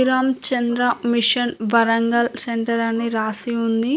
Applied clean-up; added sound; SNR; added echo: none; none; none; none.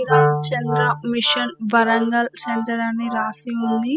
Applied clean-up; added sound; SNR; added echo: classical method spectral subtraction.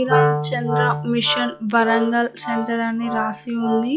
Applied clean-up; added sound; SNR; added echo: classical method log-MMSE.